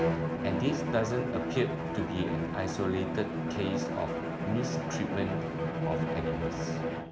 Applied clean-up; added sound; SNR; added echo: none; Bowed string instrument; -2 dB; none.